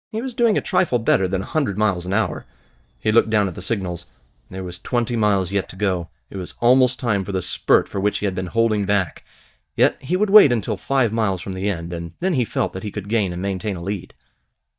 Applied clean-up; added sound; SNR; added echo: neural mask model DeepFilterNet 3.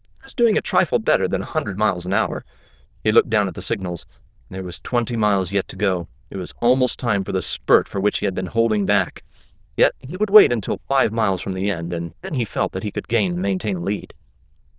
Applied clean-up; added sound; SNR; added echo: neural diffusion model UNIVERSE++.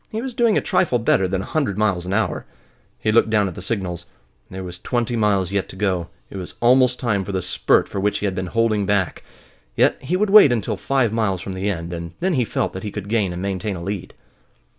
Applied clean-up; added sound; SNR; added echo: none; none; none; none.